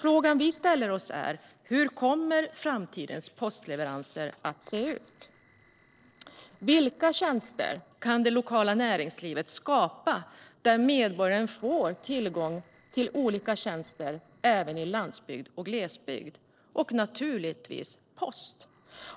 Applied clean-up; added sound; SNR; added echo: neural separator model SepFormer DNS4.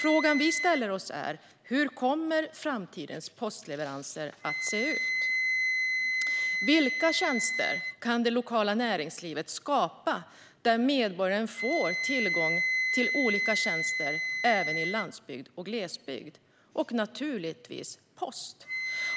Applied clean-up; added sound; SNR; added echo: none; Wind instrument, woodwind instrument; 3 dB; none.